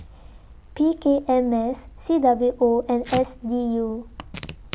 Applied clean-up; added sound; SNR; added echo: none; Packing tape, duct tape / Tearing; 18 dB; none.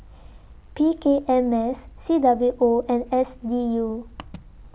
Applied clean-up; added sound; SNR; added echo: none; none; none; none.